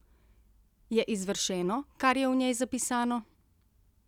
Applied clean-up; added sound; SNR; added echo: none; none; none; none.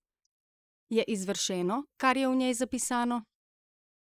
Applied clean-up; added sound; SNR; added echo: neural mask model Resemble Enhance denoiser.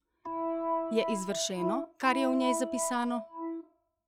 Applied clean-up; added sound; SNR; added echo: classical method log-MMSE.